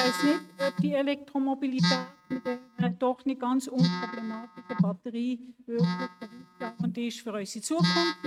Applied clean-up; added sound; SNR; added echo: neural mask model RNNoise.